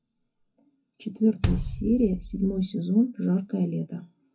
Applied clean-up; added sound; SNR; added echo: classical method WPE with log-MMSE.